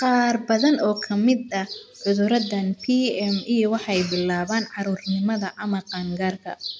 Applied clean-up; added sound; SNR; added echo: none; none; none; none.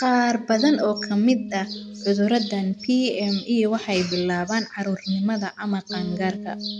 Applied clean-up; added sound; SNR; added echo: none; Bass guitar; 14 dB; none.